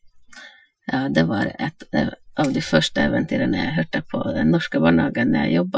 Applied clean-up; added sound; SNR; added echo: classical method Wiener filter.